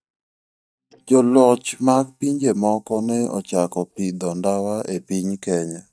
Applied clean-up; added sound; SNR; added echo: neural mask model DeepFilterNet 3.